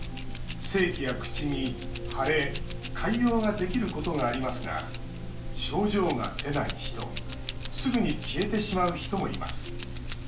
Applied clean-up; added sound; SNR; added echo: none; Keys jangling; -2 dB; reverberation time 0.4 s.